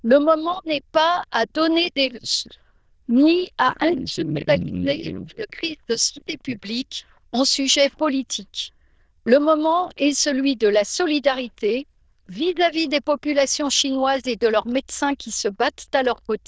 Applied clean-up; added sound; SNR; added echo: neural diffusion model UNIVERSE++.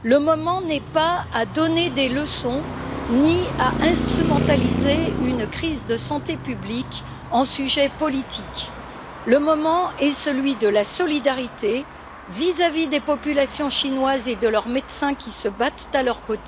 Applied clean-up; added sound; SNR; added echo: none; Traffic noise, roadway noise; 8 dB; none.